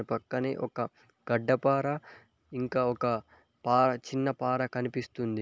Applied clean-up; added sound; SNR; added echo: none; none; none; none.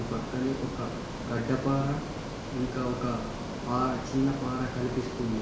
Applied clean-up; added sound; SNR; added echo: none; Ocean; 5 dB; reverberation time 0.7 s.